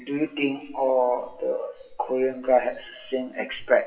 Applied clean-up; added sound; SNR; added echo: classical method WPE with log-MMSE.